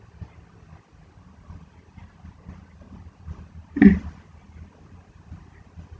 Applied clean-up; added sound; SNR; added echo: none; none; none; none.